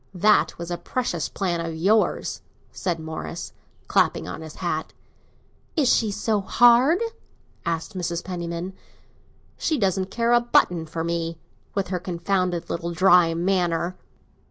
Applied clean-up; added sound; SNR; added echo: none; none; none; none.